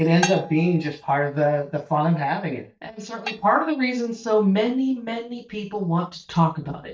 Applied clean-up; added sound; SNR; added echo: neural mask model DeepFilterNet 3.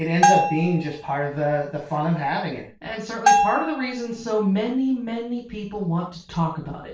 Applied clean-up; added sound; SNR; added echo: none; Bell; -1 dB; reverberation time 0.3 s.